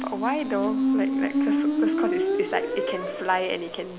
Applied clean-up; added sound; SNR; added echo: none; Squeak; -4 dB; none.